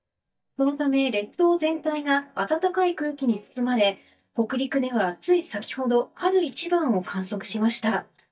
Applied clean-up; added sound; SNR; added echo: neural mask model DeepFilterNet 3.